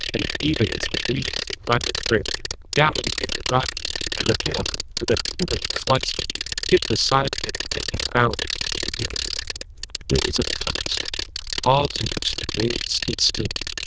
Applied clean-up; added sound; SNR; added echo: neural diffusion model UNIVERSE++.